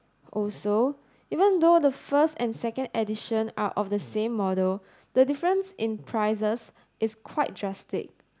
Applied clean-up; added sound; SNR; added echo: none; none; none; none.